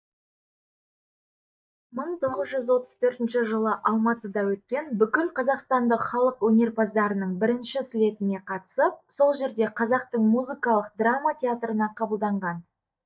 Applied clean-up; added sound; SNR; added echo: neural mask model DeepFilterNet 3.